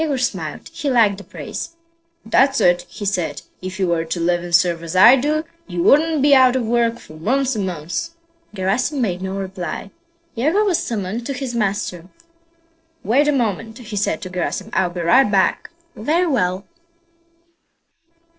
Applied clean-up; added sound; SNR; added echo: neural separator model SepFormer DNS4.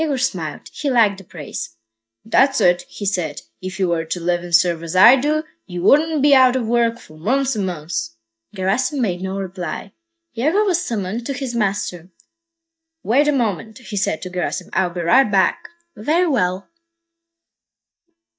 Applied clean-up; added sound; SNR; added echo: neural mask model DeepFilterNet 3.